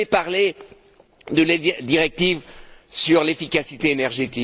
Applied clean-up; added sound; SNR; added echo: none; none; none; none.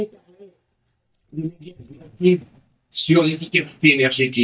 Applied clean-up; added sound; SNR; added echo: neural mask model DeepFilterNet 3.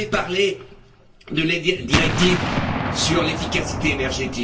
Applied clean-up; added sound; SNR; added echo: none; Explosion; 3 dB; reverberation time 0.3 s.